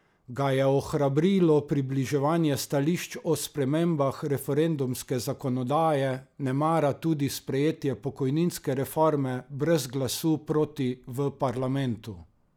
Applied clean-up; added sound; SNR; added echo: none; none; none; none.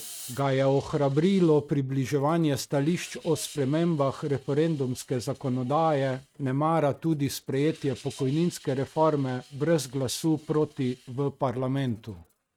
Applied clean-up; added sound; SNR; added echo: neural mask model RNNoise.